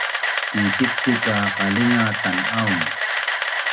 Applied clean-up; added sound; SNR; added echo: none; Camera; -2 dB; none.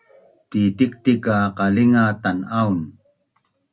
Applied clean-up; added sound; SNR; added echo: none; none; none; none.